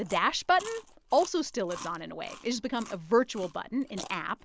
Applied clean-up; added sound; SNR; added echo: none; Chewing, mastication; 18 dB; none.